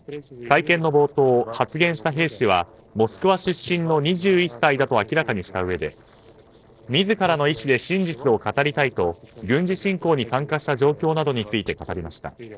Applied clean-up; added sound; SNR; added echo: neural separator model SepFormer DNS4.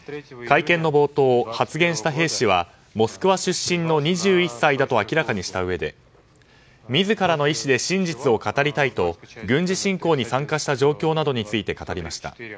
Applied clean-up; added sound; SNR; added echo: none; none; none; none.